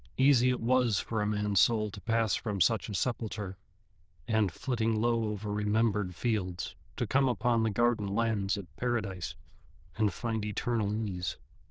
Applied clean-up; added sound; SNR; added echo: neural diffusion model UNIVERSE++.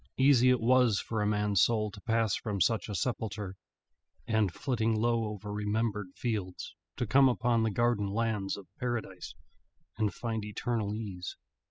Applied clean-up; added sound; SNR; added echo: classical method spectral subtraction.